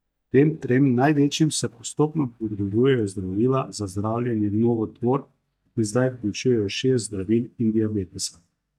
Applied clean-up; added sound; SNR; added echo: neural mask model DeepFilterNet 3.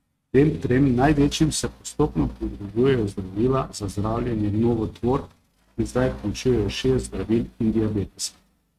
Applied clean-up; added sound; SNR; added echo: neural mask model RNNoise.